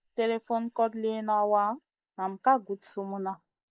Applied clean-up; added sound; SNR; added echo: neural mask model Resemble Enhance denoiser.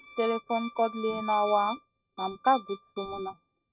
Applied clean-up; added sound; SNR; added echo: neural mask model RNNoise.